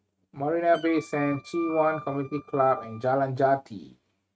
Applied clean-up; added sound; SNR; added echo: neural mask model RNNoise.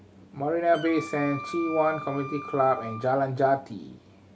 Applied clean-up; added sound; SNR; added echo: none; Wind instrument, woodwind instrument; 12 dB; none.